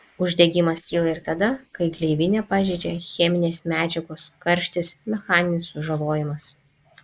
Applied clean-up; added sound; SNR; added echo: neural mask model Resemble Enhance denoiser.